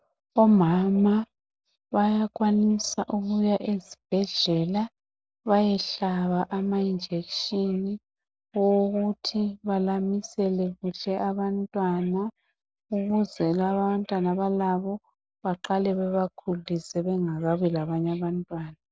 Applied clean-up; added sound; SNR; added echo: none; none; none; none.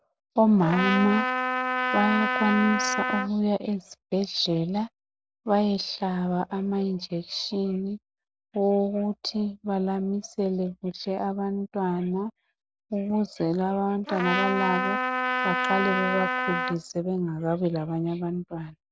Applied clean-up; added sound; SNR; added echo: none; Trumpet; 0 dB; none.